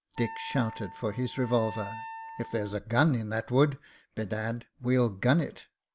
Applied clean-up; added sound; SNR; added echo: none; Wind instrument, woodwind instrument; 13 dB; none.